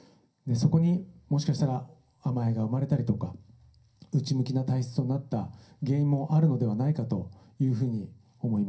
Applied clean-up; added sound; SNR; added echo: none; none; none; reverberation time 0.3 s.